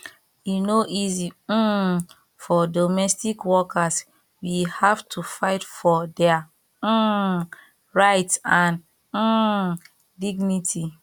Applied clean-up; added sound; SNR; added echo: none; none; none; none.